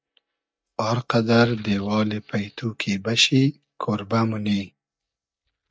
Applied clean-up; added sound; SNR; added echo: neural mask model DeepFilterNet 3.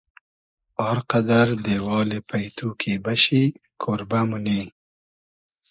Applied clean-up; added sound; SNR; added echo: neural mask model Resemble Enhance denoiser.